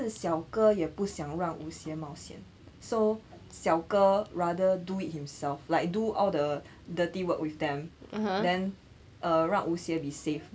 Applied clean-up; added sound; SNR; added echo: none; none; none; none.